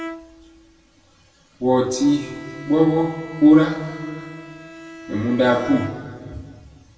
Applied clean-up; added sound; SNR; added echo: none; Bowed string instrument; 16 dB; reverberation time 1.8 s.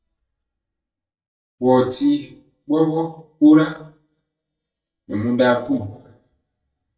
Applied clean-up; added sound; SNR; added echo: neural mask model DeepFilterNet 3.